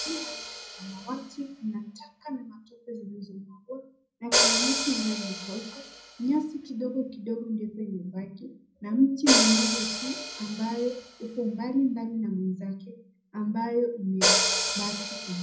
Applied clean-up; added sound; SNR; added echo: none; Hi-hat; 1 dB; reverberation time 0.5 s.